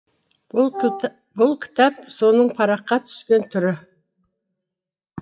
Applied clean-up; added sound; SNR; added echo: classical method WPE with log-MMSE.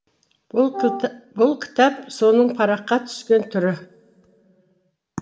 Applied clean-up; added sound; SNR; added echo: none; Wind instrument, woodwind instrument; 8 dB; reverberation time 0.3 s.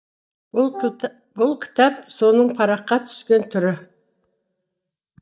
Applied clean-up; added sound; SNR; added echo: neural mask model DeepFilterNet 3.